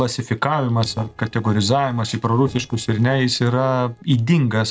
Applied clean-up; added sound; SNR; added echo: neural separator model SepFormer DNS4.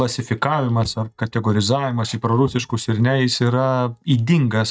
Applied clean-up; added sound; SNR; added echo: neural mask model DeepFilterNet 3.